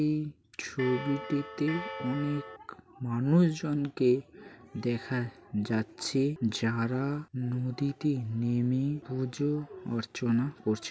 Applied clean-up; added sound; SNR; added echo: none; Bell; 10 dB; none.